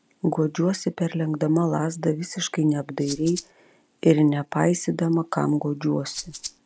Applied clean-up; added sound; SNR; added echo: none; Rattle (instrument); 13 dB; none.